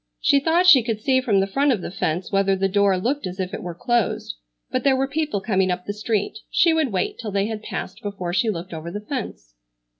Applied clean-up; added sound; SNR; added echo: none; none; none; none.